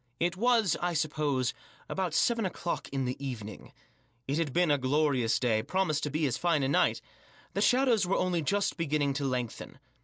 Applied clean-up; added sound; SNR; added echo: none; none; none; none.